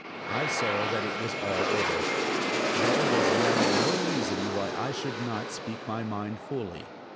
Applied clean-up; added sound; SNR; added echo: none; Aircraft; -5 dB; none.